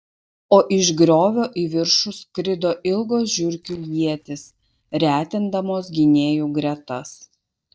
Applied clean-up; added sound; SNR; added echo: neural mask model DeepFilterNet 3.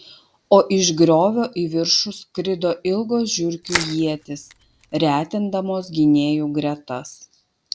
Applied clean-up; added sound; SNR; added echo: none; Crushing; 9 dB; none.